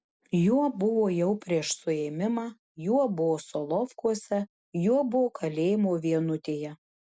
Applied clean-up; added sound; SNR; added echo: none; none; none; none.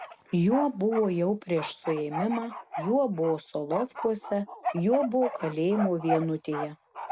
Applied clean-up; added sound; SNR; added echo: none; Bark; 9 dB; none.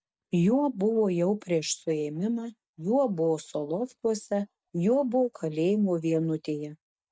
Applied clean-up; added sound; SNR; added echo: neural mask model DeepFilterNet 3.